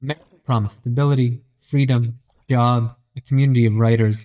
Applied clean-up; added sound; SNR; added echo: neural mask model DeepFilterNet 3.